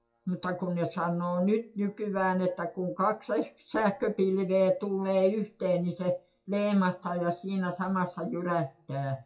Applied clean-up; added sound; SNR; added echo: classical method WPE with log-MMSE.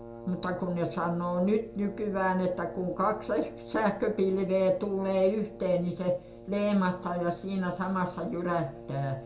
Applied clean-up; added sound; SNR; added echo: none; Brass instrument; 16 dB; reverberation time 0.4 s.